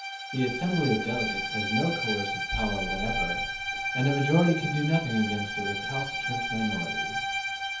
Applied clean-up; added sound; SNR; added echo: none; Bowed string instrument; 2 dB; reverberation time 0.7 s.